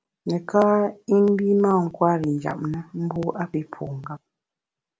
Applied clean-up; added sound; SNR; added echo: none; none; none; none.